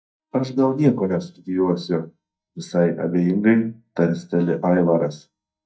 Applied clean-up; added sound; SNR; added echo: neural mask model DeepFilterNet 3.